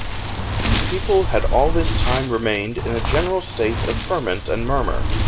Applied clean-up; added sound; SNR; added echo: none; Wind; -1 dB; none.